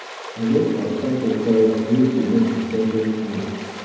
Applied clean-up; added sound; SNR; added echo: none; Stream; 15 dB; reverberation time 2.2 s.